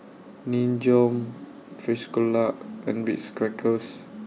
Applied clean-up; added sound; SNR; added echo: none; none; none; none.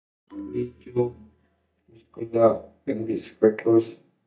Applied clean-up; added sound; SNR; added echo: neural mask model DeepFilterNet 3.